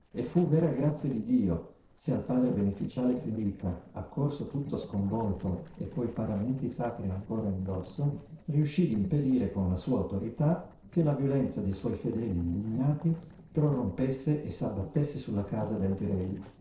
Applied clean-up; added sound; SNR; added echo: neural separator model SepFormer DNS4.